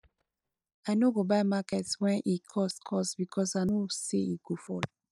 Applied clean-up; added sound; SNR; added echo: neural mask model DeepFilterNet 3.